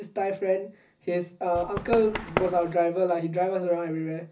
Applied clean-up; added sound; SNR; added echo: none; Run; 6 dB; reverberation time 0.4 s.